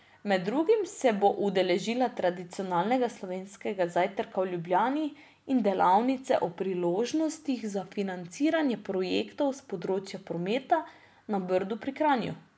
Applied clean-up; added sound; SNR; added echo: none; none; none; none.